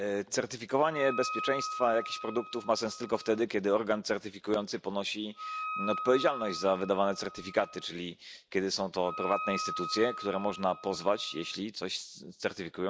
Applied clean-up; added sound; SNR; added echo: none; Wind instrument, woodwind instrument; 9 dB; none.